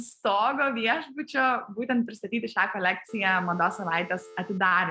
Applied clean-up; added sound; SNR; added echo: none; Telephone; 20 dB; none.